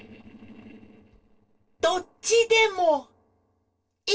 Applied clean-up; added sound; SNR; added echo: neural separator model SepFormer DNS4.